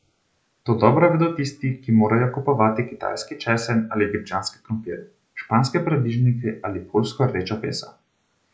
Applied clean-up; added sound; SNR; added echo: none; none; none; none.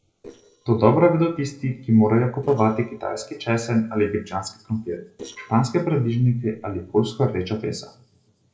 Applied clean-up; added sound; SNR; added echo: neural separator model SepFormer DNS4.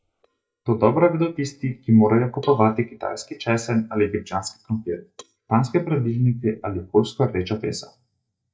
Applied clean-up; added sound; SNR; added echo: neural mask model DeepFilterNet 3.